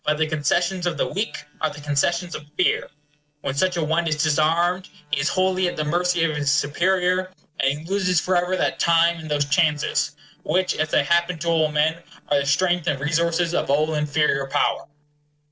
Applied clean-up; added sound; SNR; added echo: neural separator model SepFormer DNS4.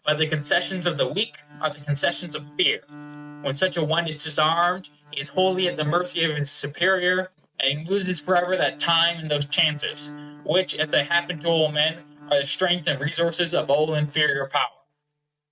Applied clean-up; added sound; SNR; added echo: neural mask model RNNoise.